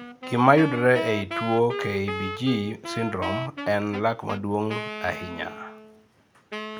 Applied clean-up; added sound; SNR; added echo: none; Wind instrument, woodwind instrument; 9 dB; none.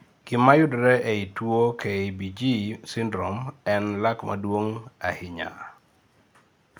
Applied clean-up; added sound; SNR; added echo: none; none; none; none.